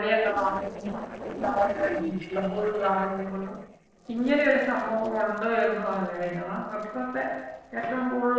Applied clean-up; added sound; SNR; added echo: neural separator model SepFormer DNS4.